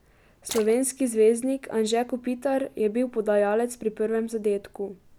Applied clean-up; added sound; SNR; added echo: none; Splash, splatter; 18 dB; none.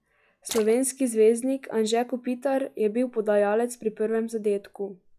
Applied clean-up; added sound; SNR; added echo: classical method log-MMSE.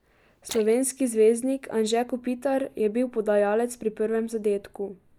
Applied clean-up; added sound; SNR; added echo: neural mask model DeepFilterNet 3.